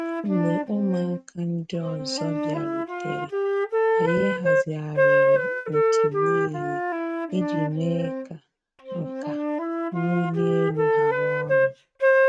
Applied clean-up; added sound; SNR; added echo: neural mask model RNNoise.